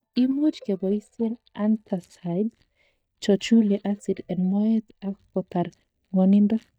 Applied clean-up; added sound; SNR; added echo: neural mask model DeepFilterNet 3.